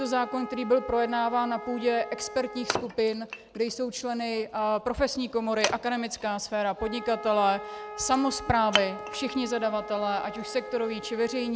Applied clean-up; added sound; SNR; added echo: none; Wood + Wind instrument, woodwind instrument; 10 dB; none.